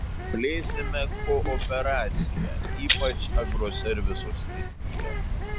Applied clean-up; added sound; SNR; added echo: none; Shatter + Bird; -5 dB; none.